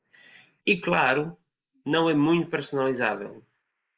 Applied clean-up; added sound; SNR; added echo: neural mask model Resemble Enhance denoiser.